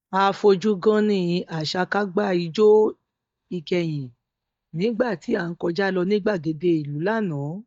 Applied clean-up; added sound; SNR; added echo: neural mask model DeepFilterNet 3.